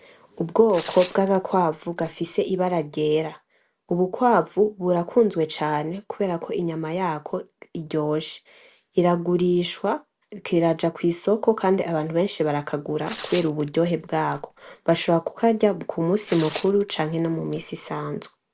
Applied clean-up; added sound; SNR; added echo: none; Tearing; 14 dB; none.